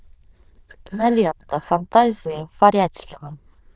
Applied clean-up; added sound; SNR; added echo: neural diffusion model UNIVERSE++.